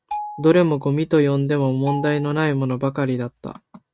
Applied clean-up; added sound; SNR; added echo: neural mask model RNNoise.